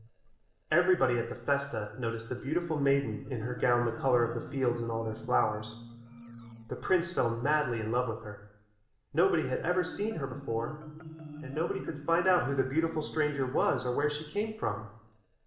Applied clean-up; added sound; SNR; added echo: none; Marimba, xylophone; 16 dB; reverberation time 0.7 s.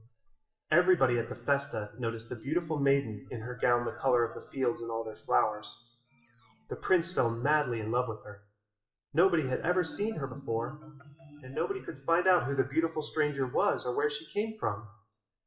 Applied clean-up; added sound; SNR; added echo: classical method WPE with log-MMSE.